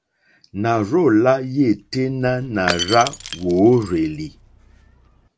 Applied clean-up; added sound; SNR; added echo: none; Shatter / Crushing; 12 dB; none.